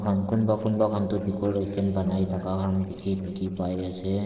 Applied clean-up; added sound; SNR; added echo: neural separator model SepFormer DNS4.